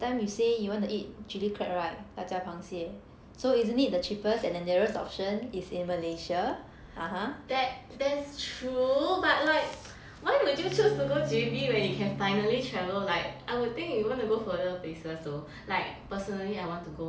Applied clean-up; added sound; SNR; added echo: none; Bowed string instrument; 9 dB; none.